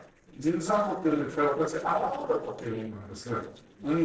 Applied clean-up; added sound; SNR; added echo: neural separator model SepFormer DNS4.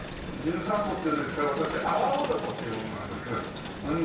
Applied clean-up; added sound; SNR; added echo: none; Crowd; 6 dB; reverberation time 0.6 s.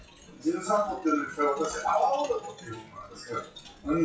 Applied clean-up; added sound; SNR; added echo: classical method WPE with log-MMSE.